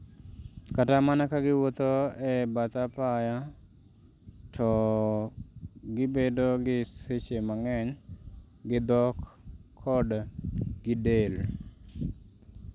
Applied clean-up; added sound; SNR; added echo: none; none; none; none.